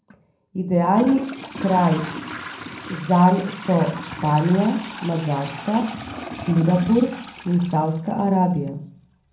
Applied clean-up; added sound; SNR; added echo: none; Trickle, dribble / Toilet flush; 14 dB; reverberation time 0.6 s.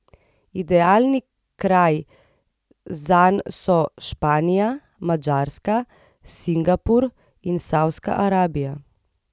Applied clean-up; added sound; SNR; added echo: none; none; none; none.